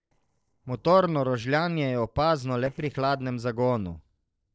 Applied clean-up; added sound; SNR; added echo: neural separator model SepFormer DNS4.